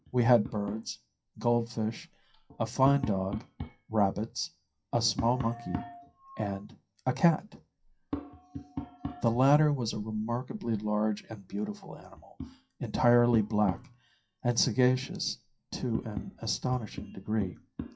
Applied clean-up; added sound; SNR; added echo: classical method WPE with log-MMSE.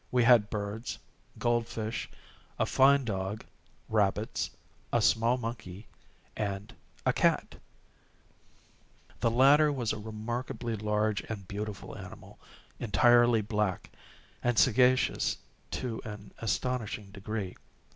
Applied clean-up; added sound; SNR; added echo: none; none; none; none.